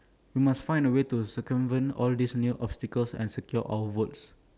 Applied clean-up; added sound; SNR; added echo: none; none; none; none.